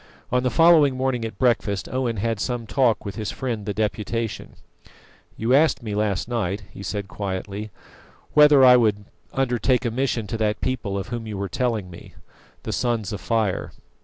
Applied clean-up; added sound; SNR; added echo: none; none; none; none.